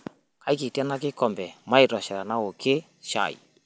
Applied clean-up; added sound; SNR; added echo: none; none; none; none.